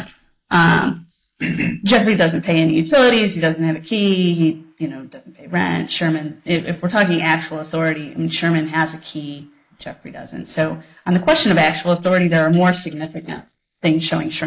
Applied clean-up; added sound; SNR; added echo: neural mask model Resemble Enhance denoiser.